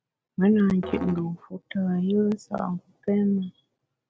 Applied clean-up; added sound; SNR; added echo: none; Musical instrument; 18 dB; none.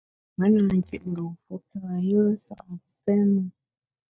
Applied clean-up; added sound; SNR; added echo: neural mask model DeepFilterNet 3.